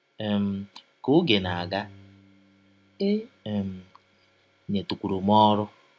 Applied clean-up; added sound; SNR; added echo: none; Bowed string instrument; 19 dB; none.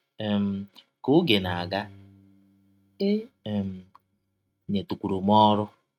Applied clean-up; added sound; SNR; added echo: neural mask model RNNoise.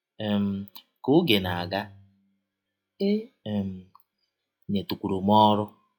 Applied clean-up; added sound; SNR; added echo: classical method log-MMSE.